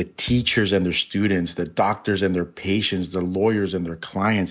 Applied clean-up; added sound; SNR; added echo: none; Thump, thud; 19 dB; none.